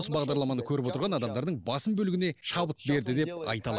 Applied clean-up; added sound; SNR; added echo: none; none; none; none.